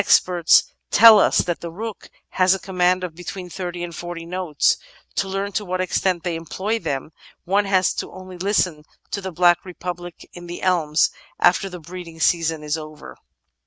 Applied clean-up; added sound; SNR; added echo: none; none; none; none.